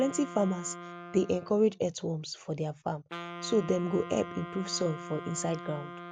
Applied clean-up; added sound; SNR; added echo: none; Wind instrument, woodwind instrument; 12 dB; none.